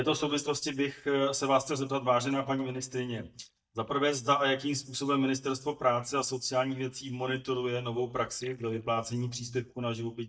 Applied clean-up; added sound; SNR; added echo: neural mask model DeepFilterNet 3.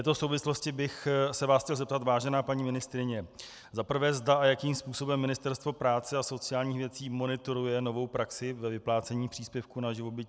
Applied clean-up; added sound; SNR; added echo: none; none; none; none.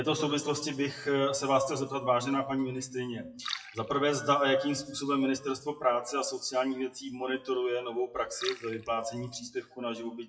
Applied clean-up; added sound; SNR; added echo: classical method WPE with log-MMSE.